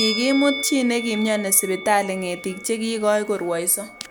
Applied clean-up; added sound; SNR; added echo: none; Musical instrument; 10 dB; none.